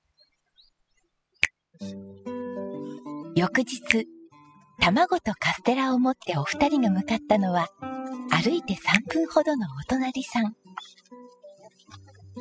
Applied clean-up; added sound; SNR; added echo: classical method spectral subtraction.